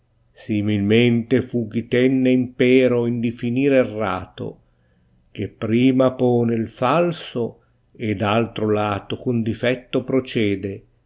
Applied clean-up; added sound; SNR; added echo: none; none; none; none.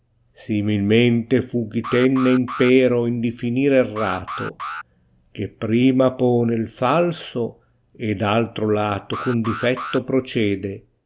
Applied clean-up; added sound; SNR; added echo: neural mask model Resemble Enhance denoiser.